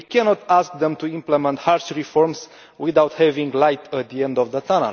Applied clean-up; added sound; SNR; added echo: none; none; none; none.